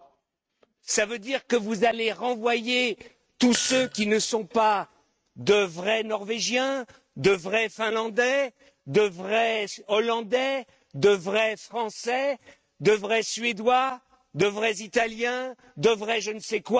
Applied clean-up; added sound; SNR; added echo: neural mask model RNNoise.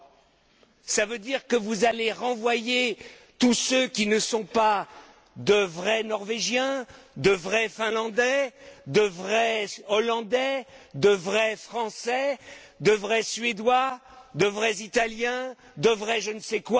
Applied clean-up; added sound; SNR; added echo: none; none; none; none.